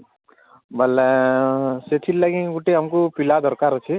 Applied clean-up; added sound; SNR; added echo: none; none; none; none.